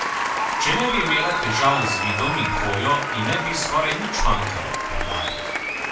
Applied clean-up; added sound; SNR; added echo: none; Applause; 0 dB; reverberation time 0.3 s.